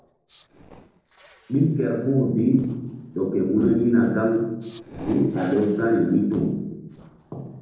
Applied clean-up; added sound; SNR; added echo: neural separator model SepFormer DNS4.